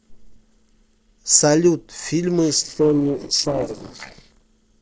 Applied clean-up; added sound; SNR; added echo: neural separator model SepFormer DNS4.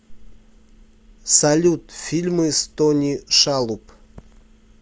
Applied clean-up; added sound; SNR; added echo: none; none; none; none.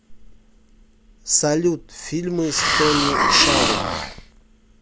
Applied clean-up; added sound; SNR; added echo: none; Hiss; -2 dB; none.